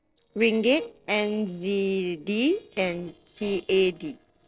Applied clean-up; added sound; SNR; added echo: neural separator model SepFormer DNS4.